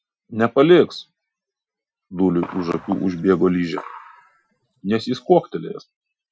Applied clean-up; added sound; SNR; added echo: classical method Wiener filter.